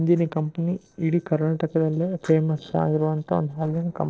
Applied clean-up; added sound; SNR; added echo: neural separator model SepFormer DNS4.